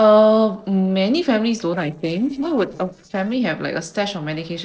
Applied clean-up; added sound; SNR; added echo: neural separator model SepFormer DNS4.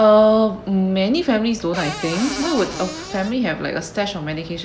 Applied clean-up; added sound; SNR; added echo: none; Cupboard open or close / Door; 11 dB; none.